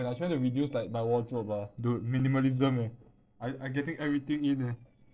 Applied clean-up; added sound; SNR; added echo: neural separator model SepFormer DNS4.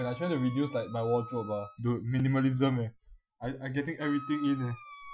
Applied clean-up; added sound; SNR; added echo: classical method Wiener filter.